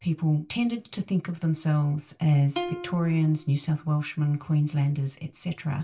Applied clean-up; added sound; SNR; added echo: none; Plucked string instrument; 14 dB; reverberation time 0.2 s.